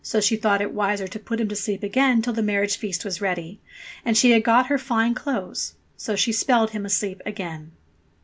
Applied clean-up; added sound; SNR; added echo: none; none; none; none.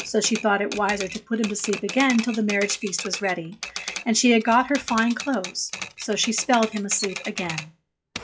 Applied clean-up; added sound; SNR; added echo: classical method log-MMSE.